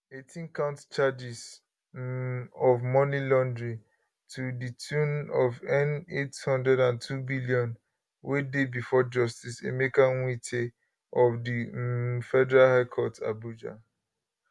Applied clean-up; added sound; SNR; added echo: none; none; none; none.